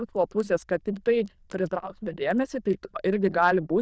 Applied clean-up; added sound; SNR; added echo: neural diffusion model UNIVERSE++.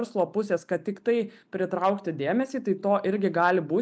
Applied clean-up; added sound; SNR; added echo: none; none; none; none.